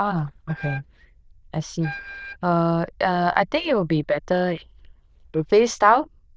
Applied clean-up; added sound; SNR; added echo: neural diffusion model UNIVERSE++.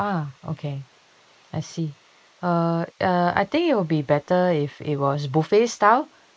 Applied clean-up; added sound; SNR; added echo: neural mask model Resemble Enhance denoiser.